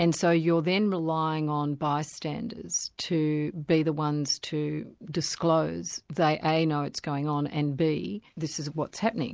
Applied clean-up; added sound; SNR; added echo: none; none; none; none.